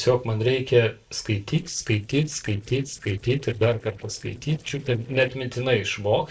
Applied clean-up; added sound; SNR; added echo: neural separator model SepFormer DNS4.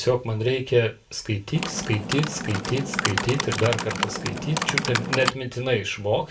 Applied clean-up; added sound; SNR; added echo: none; Typing; 3 dB; reverberation time 0.2 s.